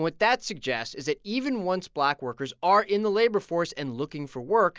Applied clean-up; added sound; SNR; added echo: none; none; none; none.